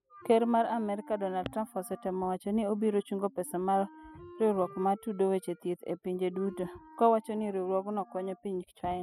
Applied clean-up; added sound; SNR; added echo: classical method spectral subtraction.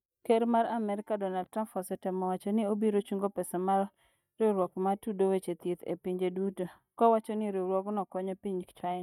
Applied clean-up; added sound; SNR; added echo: neural mask model DeepFilterNet 3.